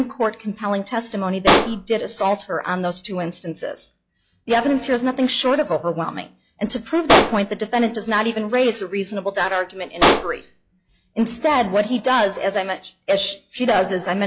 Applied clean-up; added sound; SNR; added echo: classical method log-MMSE.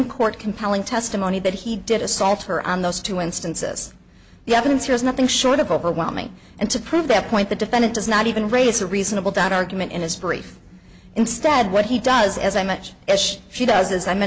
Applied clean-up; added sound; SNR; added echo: none; none; none; none.